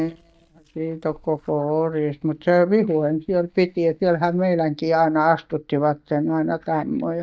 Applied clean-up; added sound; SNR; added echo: neural mask model DeepFilterNet 3.